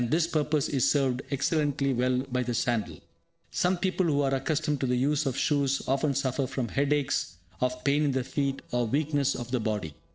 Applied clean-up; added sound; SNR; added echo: neural separator model SepFormer DNS4.